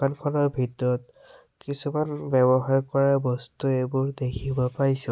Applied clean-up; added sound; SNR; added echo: none; none; none; none.